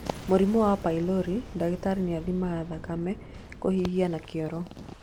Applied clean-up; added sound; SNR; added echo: none; Boom; 14 dB; none.